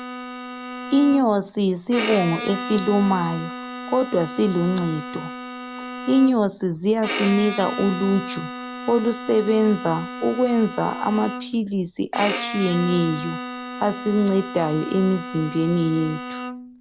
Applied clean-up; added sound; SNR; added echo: none; Bowed string instrument; 10 dB; none.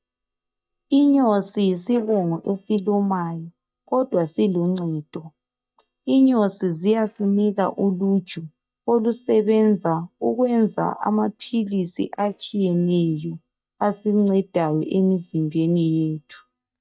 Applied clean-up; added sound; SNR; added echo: neural mask model DeepFilterNet 3.